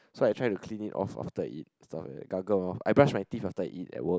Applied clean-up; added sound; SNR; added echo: none; none; none; none.